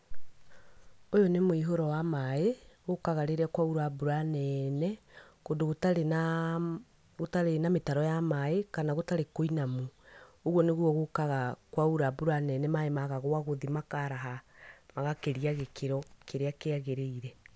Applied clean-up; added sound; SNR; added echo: none; none; none; none.